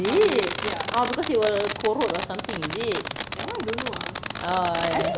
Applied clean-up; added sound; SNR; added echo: none; Fireworks; 2 dB; none.